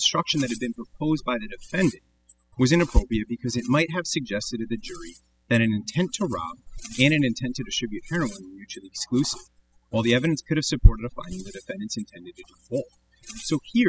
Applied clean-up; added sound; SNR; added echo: classical method spectral subtraction.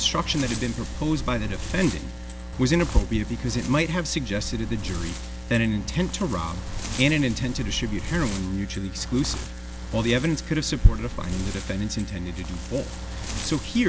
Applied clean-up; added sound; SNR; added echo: none; Wind; 10 dB; none.